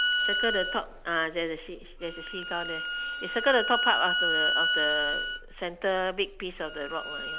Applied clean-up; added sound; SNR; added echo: none; Bowed string instrument; 0 dB; none.